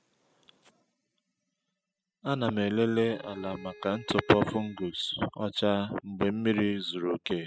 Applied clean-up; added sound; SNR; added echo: classical method spectral subtraction.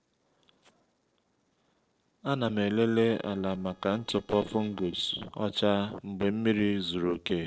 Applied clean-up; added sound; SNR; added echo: neural separator model SepFormer DNS4.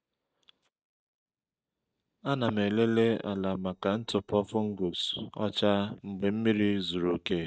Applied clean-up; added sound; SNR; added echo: neural mask model DeepFilterNet 3.